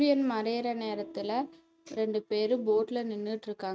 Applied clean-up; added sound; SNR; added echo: neural mask model RNNoise.